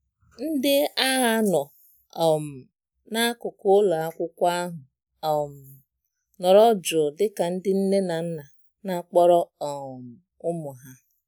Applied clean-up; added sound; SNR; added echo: none; none; none; none.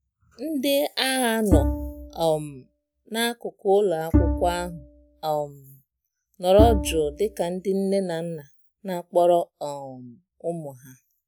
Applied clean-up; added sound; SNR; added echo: none; Bowed string instrument; 1 dB; none.